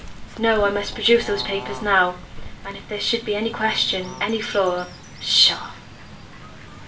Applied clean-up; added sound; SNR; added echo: none; Bird / Fowl; 14 dB; reverberation time 0.3 s.